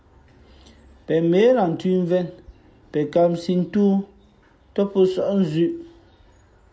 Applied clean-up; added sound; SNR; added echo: none; none; none; none.